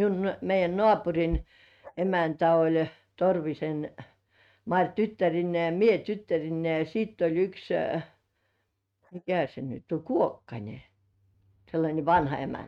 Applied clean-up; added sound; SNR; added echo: neural mask model RNNoise.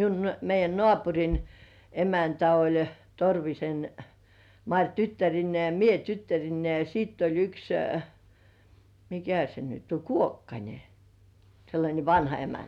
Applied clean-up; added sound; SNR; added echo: none; none; none; none.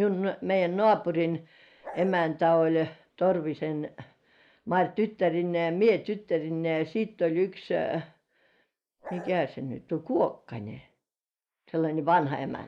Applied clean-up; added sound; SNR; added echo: neural mask model Resemble Enhance denoiser.